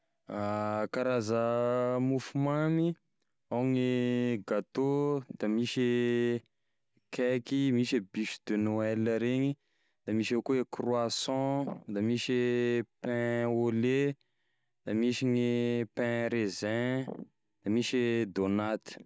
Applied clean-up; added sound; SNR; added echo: none; none; none; none.